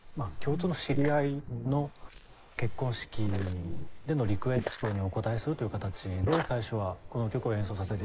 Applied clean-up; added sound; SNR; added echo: neural mask model Resemble Enhance denoiser.